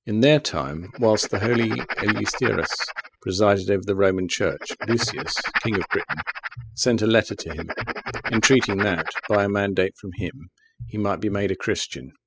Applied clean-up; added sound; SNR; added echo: classical method spectral subtraction.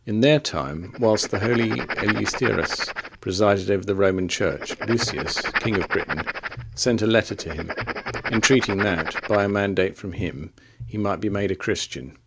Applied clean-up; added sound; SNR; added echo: none; Writing; 7 dB; none.